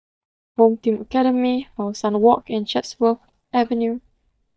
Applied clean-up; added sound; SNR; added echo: neural mask model DeepFilterNet 3.